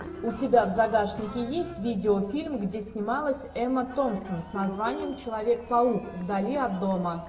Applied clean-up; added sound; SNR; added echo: none; Cheering; 15 dB; reverberation time 0.9 s.